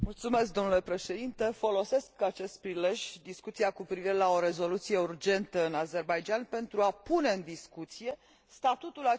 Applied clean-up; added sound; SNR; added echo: none; none; none; none.